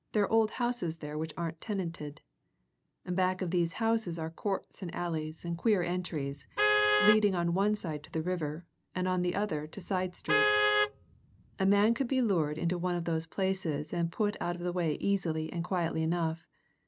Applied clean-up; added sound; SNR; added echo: none; Vehicle horn, car horn, honking; 3 dB; none.